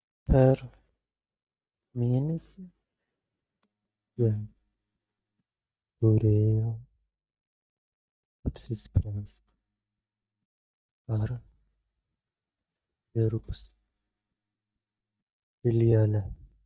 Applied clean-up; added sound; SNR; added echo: neural mask model DeepFilterNet 3.